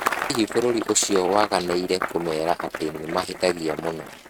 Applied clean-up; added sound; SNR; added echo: neural mask model RNNoise.